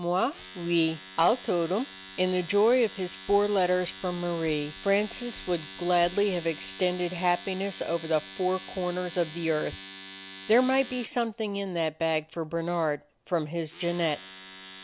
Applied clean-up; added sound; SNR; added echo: none; Domestic sounds, home sounds; 17 dB; none.